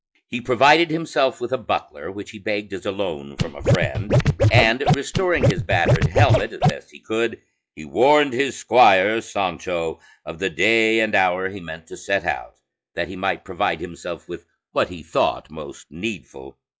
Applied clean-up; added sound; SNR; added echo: classical method log-MMSE.